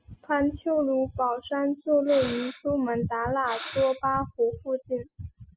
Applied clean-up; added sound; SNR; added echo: classical method spectral subtraction.